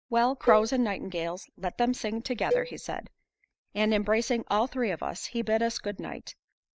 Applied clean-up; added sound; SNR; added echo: neural mask model DeepFilterNet 3.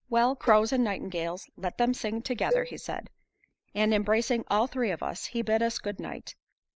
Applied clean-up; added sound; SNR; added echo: neural mask model Resemble Enhance denoiser.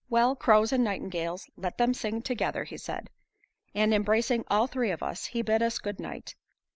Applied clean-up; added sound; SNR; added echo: none; none; none; none.